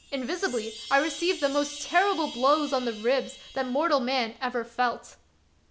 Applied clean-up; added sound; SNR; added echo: none; Chime; 16 dB; none.